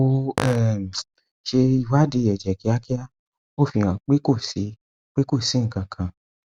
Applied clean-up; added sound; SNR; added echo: none; Fart; 4 dB; none.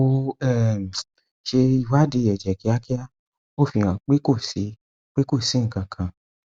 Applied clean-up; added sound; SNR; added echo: none; none; none; none.